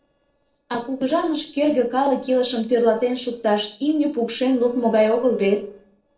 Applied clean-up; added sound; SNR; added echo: neural separator model SepFormer DNS4.